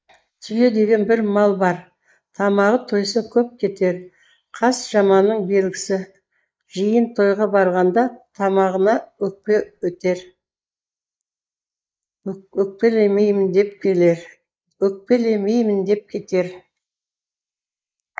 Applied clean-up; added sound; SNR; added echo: neural mask model Resemble Enhance denoiser.